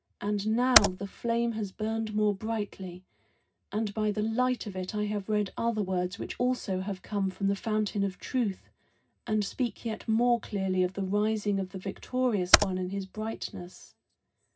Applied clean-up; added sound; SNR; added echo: none; Computer keyboard; 0 dB; reverberation time 0.4 s.